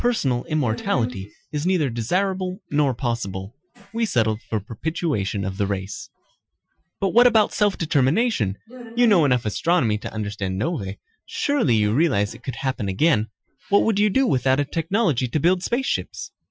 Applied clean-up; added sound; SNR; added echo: classical method Wiener filter.